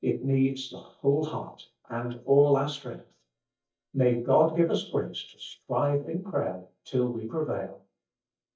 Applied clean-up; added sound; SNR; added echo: neural mask model DeepFilterNet 3.